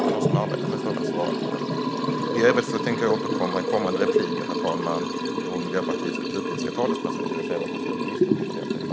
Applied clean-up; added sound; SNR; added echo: none; Liquid; -3 dB; none.